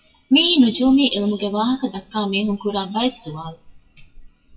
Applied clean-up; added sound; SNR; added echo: classical method WPE with log-MMSE.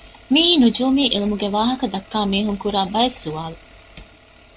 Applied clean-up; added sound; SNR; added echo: none; none; none; none.